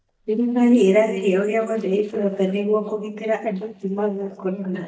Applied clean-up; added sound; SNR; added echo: neural mask model DeepFilterNet 3.